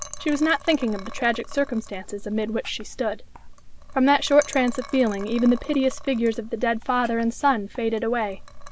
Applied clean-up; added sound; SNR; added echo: none; Liquid; 13 dB; none.